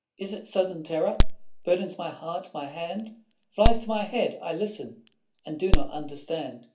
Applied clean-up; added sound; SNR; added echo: none; Crack; -4 dB; reverberation time 0.3 s.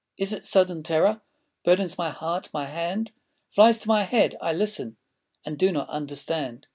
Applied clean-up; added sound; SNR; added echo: none; none; none; none.